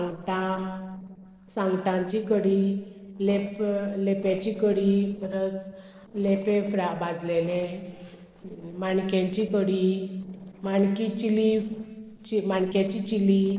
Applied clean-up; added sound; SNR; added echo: neural separator model SepFormer DNS4.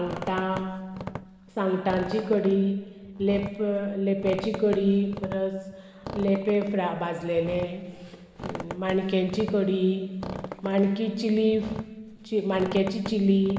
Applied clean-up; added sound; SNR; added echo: none; Squeak; 13 dB; none.